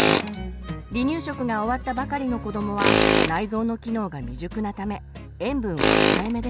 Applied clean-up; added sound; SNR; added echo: none; Tools; -3 dB; none.